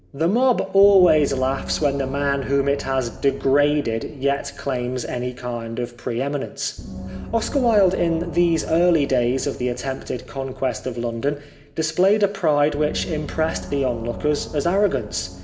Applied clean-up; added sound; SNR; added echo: none; Gong; 14 dB; reverberation time 0.8 s.